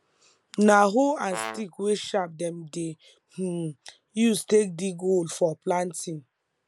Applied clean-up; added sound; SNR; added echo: none; Brass instrument; 11 dB; none.